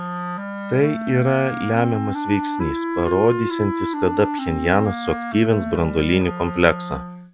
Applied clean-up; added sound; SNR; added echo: none; Wind instrument, woodwind instrument; 6 dB; none.